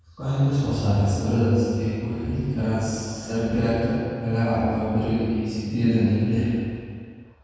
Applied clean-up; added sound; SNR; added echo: none; none; none; reverberation time 2.1 s.